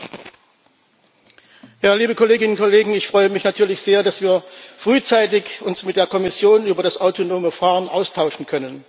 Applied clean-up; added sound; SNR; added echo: none; none; none; none.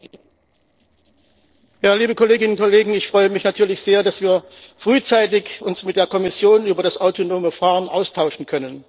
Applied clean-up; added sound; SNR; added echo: neural separator model SepFormer DNS4.